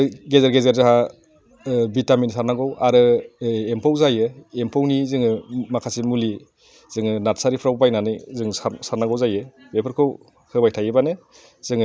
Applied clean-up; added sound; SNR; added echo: none; none; none; none.